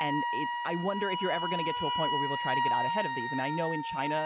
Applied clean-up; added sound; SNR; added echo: none; Wind instrument, woodwind instrument; -2 dB; none.